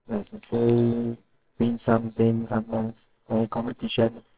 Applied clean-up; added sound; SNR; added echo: neural separator model SepFormer WHAMR!.